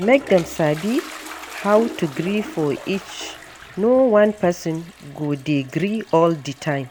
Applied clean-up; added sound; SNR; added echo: none; Toilet flush; 17 dB; none.